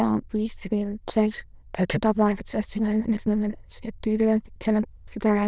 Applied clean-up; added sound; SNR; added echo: neural diffusion model UNIVERSE++.